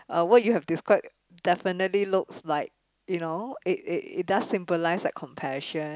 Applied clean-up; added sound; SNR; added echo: none; none; none; none.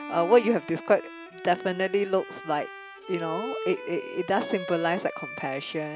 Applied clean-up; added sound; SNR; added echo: none; Bowed string instrument; 11 dB; none.